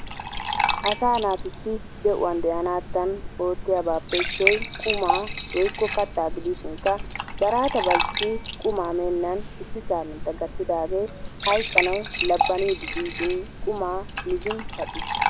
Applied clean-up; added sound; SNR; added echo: none; Fill (with liquid) / Trickle, dribble / Glass; 3 dB; none.